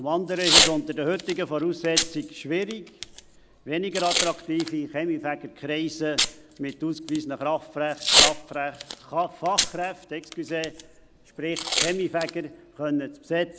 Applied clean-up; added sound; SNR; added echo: none; Packing tape, duct tape / Tearing; 0 dB; none.